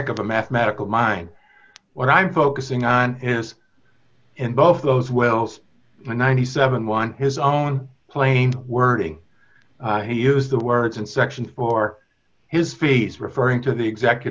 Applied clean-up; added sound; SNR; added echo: none; none; none; none.